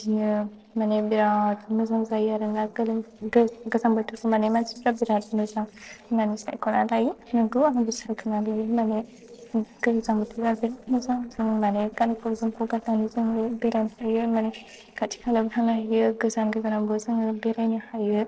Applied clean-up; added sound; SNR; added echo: neural separator model SepFormer DNS4.